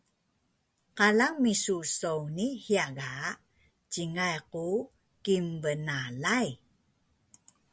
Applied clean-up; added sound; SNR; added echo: none; none; none; none.